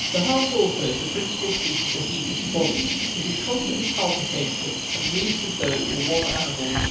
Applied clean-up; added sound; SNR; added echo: none; Cricket; -1 dB; reverberation time 0.7 s.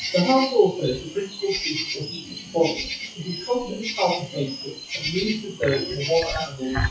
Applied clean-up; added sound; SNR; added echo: classical method WPE with log-MMSE.